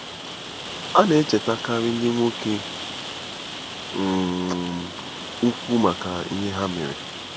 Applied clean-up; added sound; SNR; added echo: none; Rain; 9 dB; none.